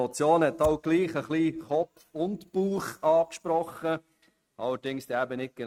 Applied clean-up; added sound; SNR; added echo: neural mask model RNNoise.